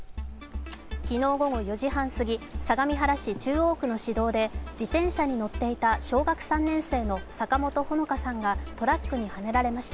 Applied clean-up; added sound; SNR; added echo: none; Bird; -3 dB; none.